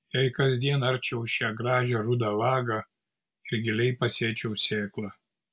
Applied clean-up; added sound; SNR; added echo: none; none; none; none.